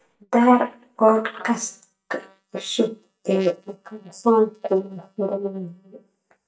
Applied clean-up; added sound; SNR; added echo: neural mask model DeepFilterNet 3.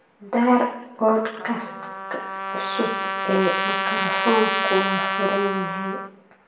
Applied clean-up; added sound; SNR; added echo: none; Trumpet; 2 dB; reverberation time 0.8 s.